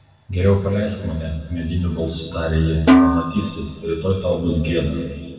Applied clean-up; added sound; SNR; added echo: none; Snare drum; -3 dB; reverberation time 1.9 s.